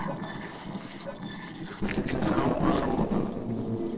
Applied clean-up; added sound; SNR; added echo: neural separator model SepFormer DNS4.